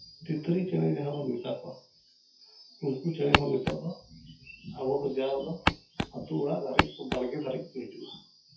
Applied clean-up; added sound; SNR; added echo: classical method WPE with log-MMSE.